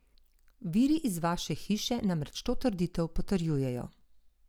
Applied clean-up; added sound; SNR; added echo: none; none; none; none.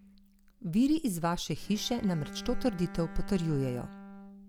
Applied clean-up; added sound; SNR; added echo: none; Bowed string instrument; 16 dB; none.